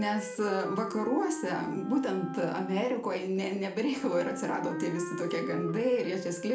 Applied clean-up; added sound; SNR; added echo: none; Wind instrument, woodwind instrument; 8 dB; reverberation time 0.4 s.